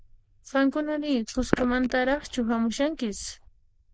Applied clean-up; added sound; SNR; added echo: neural diffusion model UNIVERSE++.